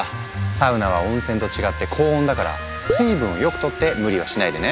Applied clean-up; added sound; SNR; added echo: none; Domestic sounds, home sounds; 18 dB; none.